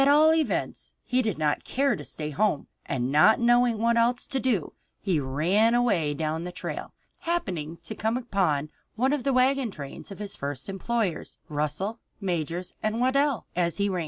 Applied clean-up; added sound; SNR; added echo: none; none; none; none.